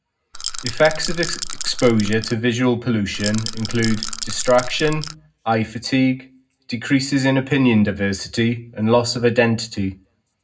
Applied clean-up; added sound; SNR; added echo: none; Rattle / Rattle (instrument); 6 dB; reverberation time 0.3 s.